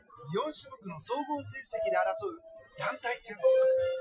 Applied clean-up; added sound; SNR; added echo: classical method Wiener filter.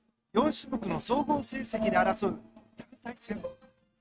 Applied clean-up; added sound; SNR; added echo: neural mask model RNNoise.